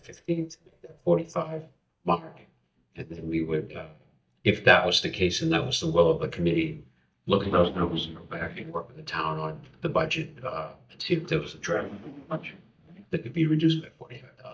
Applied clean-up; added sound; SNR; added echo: neural mask model DeepFilterNet 3.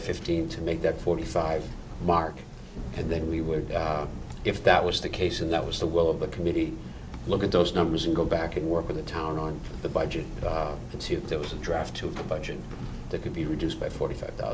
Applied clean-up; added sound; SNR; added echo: none; none; none; none.